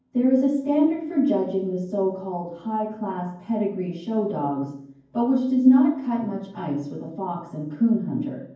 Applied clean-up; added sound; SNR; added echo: none; none; none; reverberation time 0.9 s.